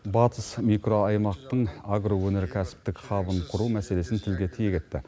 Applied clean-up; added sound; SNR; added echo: none; none; none; none.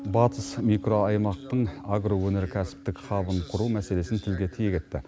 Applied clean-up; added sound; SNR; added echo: none; Piano; 18 dB; none.